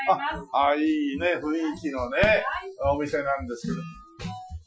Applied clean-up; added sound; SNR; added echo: classical method Wiener filter.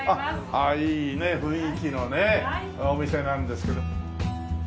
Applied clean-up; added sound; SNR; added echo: none; none; none; none.